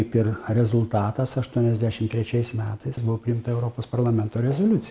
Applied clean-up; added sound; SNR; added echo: none; none; none; none.